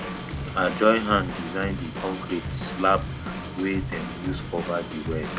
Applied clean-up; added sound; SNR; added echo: none; Drum / Drum kit; 5 dB; none.